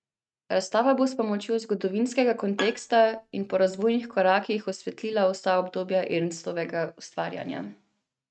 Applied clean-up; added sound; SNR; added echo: neural mask model RNNoise.